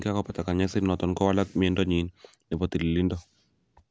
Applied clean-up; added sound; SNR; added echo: none; none; none; none.